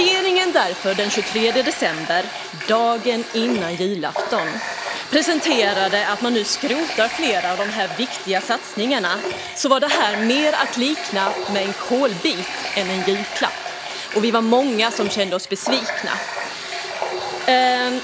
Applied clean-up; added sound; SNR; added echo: none; Water tap, faucet; 7 dB; none.